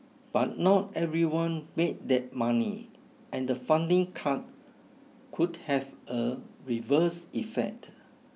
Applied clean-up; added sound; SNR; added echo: none; none; none; none.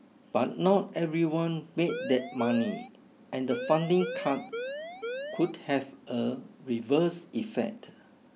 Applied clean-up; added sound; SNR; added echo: none; Siren; 7 dB; none.